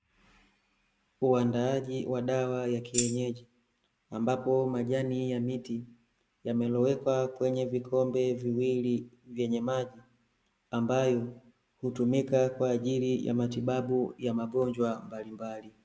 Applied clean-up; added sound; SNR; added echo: none; Tambourine; 4 dB; none.